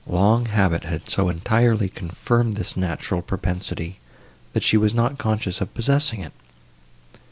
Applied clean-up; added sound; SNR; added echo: none; none; none; none.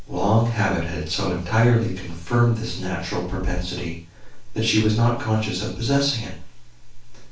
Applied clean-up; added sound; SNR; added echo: none; none; none; reverberation time 0.3 s.